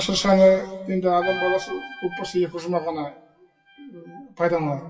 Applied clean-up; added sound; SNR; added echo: classical method WPE with log-MMSE.